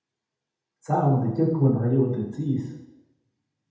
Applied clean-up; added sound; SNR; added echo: none; none; none; reverberation time 0.8 s.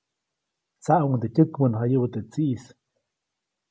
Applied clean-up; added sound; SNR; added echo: none; none; none; none.